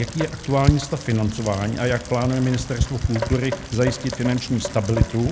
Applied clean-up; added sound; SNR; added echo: none; Rain; 5 dB; none.